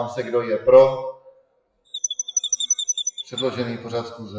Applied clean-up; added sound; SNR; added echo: classical method WPE with log-MMSE.